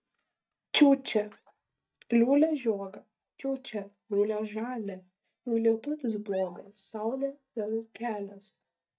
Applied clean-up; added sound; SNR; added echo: neural mask model DeepFilterNet 3.